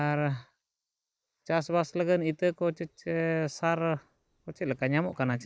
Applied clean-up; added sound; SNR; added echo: neural mask model Resemble Enhance denoiser.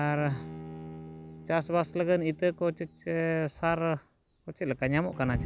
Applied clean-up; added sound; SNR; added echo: none; Bowed string instrument; 16 dB; none.